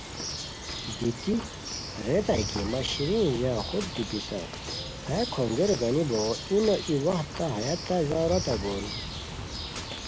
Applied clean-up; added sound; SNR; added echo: none; Bird; 7 dB; none.